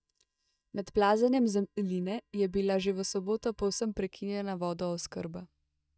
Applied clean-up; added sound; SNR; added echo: neural mask model DeepFilterNet 3.